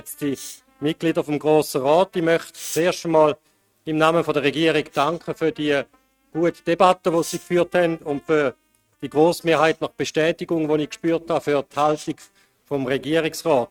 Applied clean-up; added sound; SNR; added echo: neural mask model RNNoise.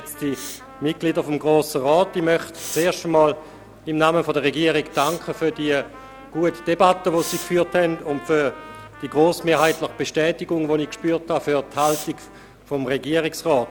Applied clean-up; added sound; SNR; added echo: none; Trumpet + Respiratory sounds; 18 dB; none.